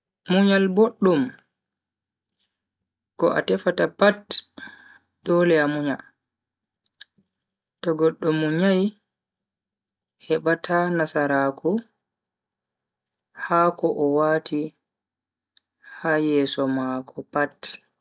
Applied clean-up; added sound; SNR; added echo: none; none; none; none.